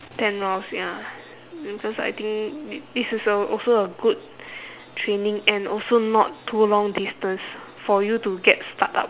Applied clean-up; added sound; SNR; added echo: none; none; none; none.